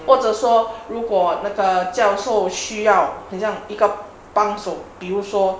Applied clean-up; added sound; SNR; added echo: none; none; none; none.